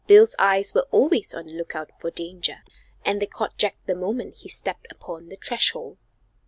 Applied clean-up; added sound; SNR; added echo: none; none; none; none.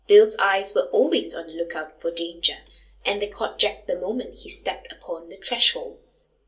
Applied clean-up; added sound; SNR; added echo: none; none; none; reverberation time 0.2 s.